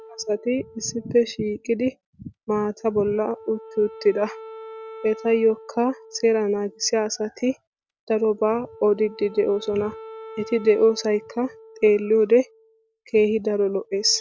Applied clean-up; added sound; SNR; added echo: none; Wind instrument, woodwind instrument; 20 dB; none.